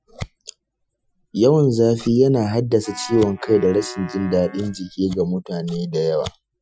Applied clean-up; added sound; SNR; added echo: classical method Wiener filter.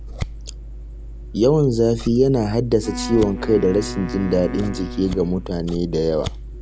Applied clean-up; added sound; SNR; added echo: none; Wind instrument, woodwind instrument + Scissors; 10 dB; none.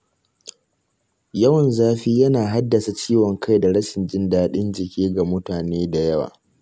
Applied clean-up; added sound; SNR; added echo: none; none; none; none.